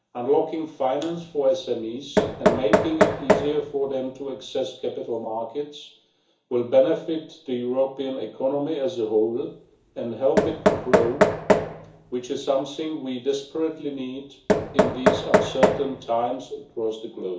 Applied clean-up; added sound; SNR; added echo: none; Knock; -2 dB; reverberation time 0.7 s.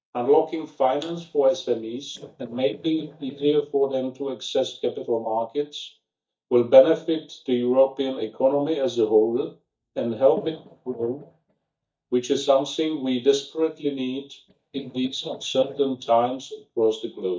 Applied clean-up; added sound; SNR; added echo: neural mask model DeepFilterNet 3.